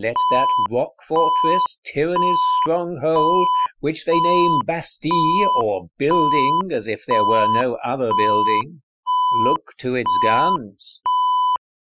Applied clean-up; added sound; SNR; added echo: classical method Wiener filter.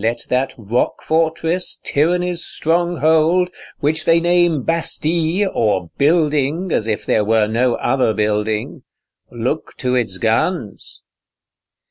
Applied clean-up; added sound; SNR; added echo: none; none; none; none.